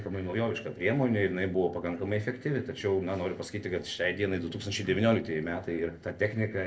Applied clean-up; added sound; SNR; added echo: neural separator model SepFormer DNS4.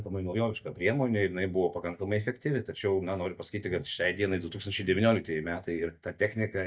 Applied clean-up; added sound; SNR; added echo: neural mask model DeepFilterNet 3.